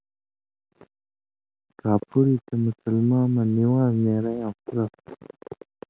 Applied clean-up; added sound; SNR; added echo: none; none; none; none.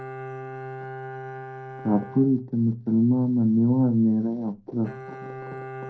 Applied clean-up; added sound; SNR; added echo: none; Bowed string instrument; 14 dB; reverberation time 0.3 s.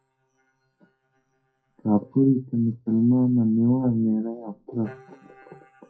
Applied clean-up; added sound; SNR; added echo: classical method WPE with log-MMSE.